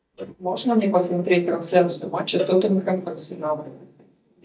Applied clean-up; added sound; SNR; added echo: neural mask model DeepFilterNet 3.